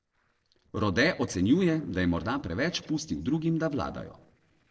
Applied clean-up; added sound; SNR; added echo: neural separator model SepFormer DNS4.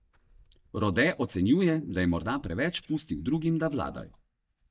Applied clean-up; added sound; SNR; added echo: neural mask model DeepFilterNet 3.